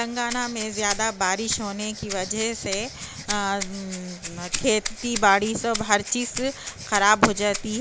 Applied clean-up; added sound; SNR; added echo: none; Rattle (instrument); 10 dB; none.